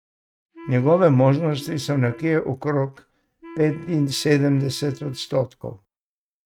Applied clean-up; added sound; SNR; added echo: neural mask model RNNoise.